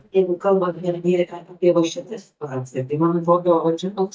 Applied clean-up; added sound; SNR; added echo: neural mask model DeepFilterNet 3.